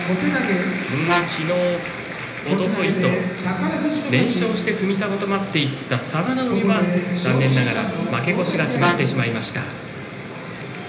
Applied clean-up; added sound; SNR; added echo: none; Brass instrument; 7 dB; reverberation time 1.0 s.